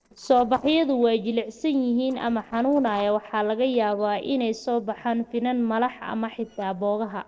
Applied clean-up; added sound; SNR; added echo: neural separator model SepFormer DNS4.